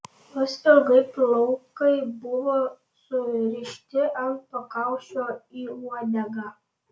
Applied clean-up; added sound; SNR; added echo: none; none; none; none.